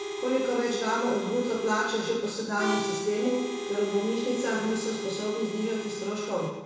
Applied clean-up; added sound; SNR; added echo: none; Harmonica; 6 dB; reverberation time 1.0 s.